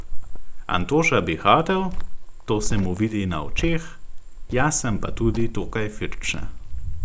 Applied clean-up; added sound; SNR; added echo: none; Cricket; 0 dB; none.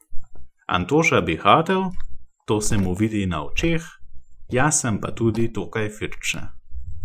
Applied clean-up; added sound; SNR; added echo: classical method Wiener filter.